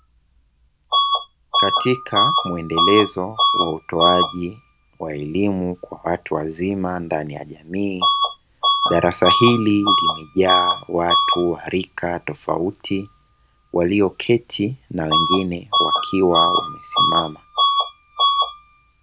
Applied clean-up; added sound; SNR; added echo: none; Bus / Alarm; -1 dB; none.